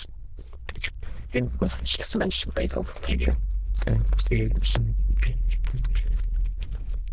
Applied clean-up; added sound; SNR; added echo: neural diffusion model UNIVERSE++.